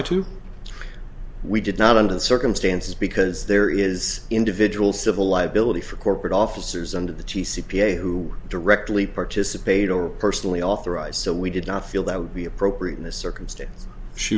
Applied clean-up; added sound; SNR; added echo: none; none; none; none.